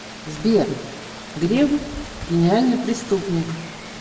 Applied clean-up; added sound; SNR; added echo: none; Rain; 14 dB; reverberation time 0.9 s.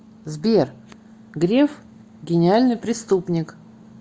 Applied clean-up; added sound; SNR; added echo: none; none; none; none.